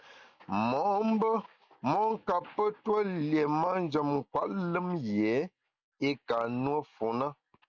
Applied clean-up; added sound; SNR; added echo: none; none; none; none.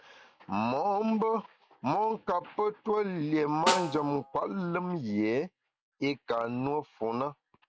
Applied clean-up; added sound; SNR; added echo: none; Snare drum; 6 dB; none.